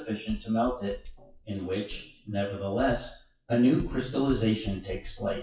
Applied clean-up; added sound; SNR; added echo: classical method WPE with log-MMSE.